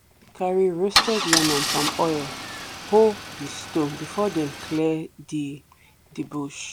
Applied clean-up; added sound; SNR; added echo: none; Idling / Engine starting / Car; 4 dB; none.